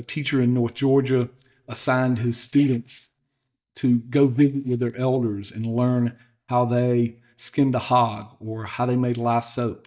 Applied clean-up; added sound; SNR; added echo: neural mask model DeepFilterNet 3.